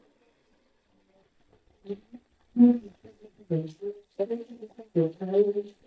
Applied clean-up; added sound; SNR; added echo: neural mask model DeepFilterNet 3.